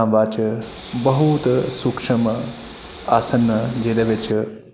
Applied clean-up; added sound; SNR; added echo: none; Train; 11 dB; none.